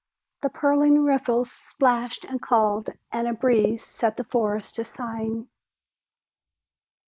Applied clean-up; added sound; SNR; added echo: neural mask model Resemble Enhance denoiser.